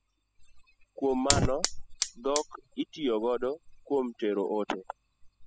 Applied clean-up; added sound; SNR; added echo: classical method spectral subtraction.